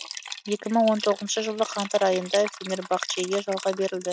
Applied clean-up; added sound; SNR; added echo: neural mask model RNNoise.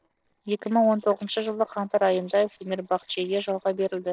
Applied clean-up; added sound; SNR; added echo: neural separator model SepFormer DNS4.